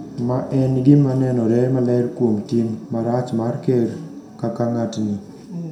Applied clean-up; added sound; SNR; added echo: none; none; none; reverberation time 0.6 s.